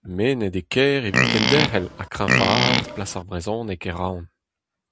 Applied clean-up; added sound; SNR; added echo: none; Livestock, farm animals, working animals; -3 dB; none.